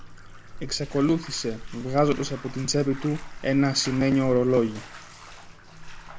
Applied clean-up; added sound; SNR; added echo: none; Bathtub (filling or washing); 12 dB; none.